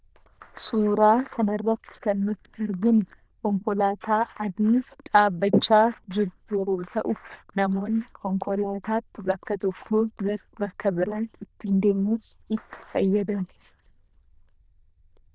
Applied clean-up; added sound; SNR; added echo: neural diffusion model UNIVERSE++.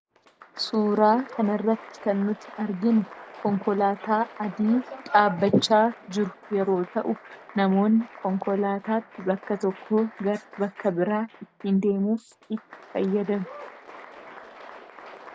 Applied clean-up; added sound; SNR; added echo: none; Applause; 19 dB; none.